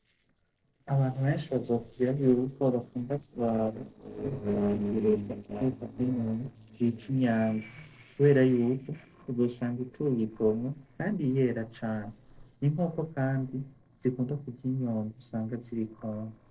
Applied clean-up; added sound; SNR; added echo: neural separator model SepFormer DNS4.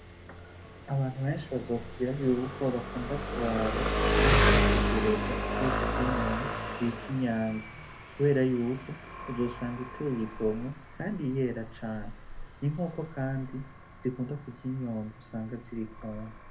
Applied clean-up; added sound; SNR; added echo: none; Engine; 0 dB; reverberation time 0.3 s.